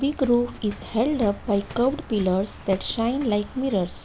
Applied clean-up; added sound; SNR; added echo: none; Waves, surf; 15 dB; none.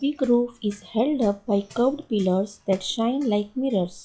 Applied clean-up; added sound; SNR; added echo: classical method log-MMSE.